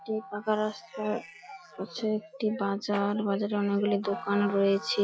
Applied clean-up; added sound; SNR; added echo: classical method log-MMSE.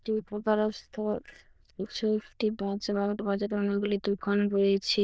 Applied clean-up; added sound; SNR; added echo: neural diffusion model UNIVERSE++.